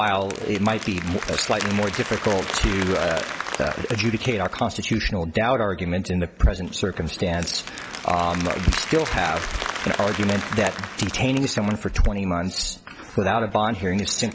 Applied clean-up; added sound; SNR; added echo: none; Applause; 10 dB; none.